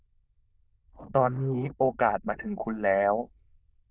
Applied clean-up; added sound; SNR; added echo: neural diffusion model UNIVERSE++.